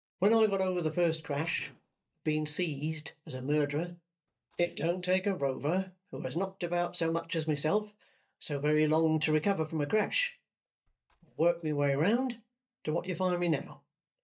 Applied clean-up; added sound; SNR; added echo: neural mask model DeepFilterNet 3.